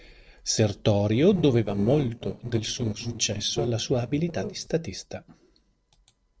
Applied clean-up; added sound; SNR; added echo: neural separator model SepFormer DNS4.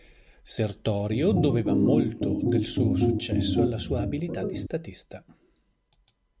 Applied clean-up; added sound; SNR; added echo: none; Organ; -4 dB; none.